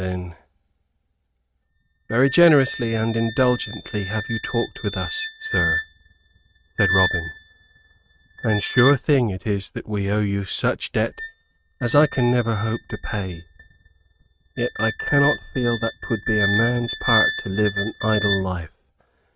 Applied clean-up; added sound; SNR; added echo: neural mask model RNNoise.